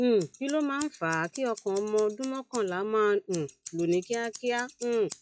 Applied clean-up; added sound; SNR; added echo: classical method log-MMSE.